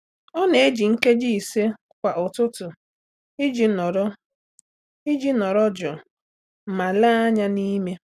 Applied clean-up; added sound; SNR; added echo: none; none; none; none.